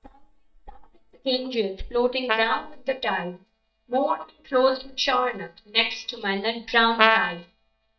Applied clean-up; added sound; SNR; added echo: neural mask model DeepFilterNet 3.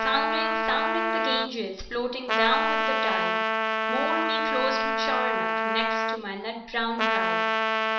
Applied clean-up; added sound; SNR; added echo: none; Trumpet; -4 dB; reverberation time 0.9 s.